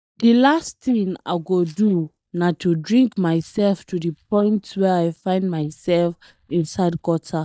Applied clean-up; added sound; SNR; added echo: neural mask model DeepFilterNet 3.